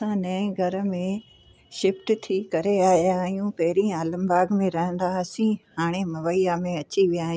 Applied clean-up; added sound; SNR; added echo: none; none; none; none.